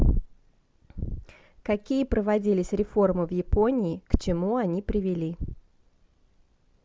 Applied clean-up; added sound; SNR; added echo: none; none; none; none.